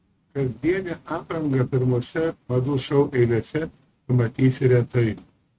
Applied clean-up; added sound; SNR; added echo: neural mask model RNNoise.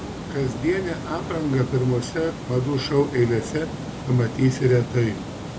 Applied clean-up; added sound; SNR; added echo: none; Water; 9 dB; none.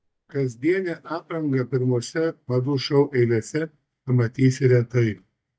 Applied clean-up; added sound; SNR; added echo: neural mask model DeepFilterNet 3.